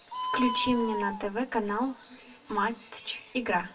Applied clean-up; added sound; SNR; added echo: none; Bird; 7 dB; reverberation time 0.2 s.